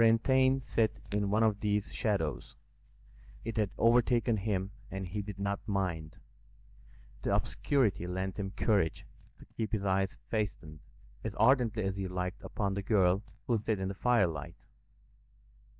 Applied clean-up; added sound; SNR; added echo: neural mask model DeepFilterNet 3.